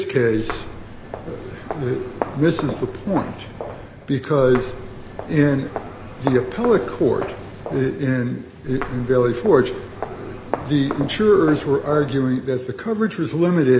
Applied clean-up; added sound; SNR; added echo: none; Walk, footsteps; 11 dB; none.